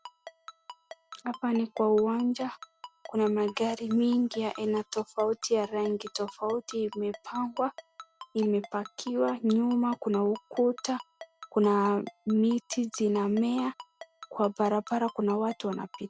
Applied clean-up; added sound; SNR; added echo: none; Ringtone; 19 dB; none.